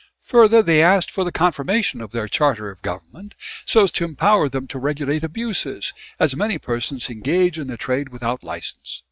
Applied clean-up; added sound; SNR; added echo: neural mask model RNNoise.